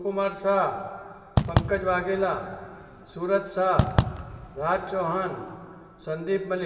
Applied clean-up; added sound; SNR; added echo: none; Fireworks; 1 dB; reverberation time 2.5 s.